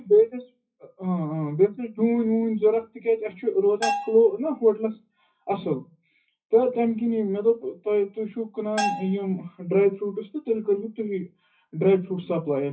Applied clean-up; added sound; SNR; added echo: classical method WPE with log-MMSE.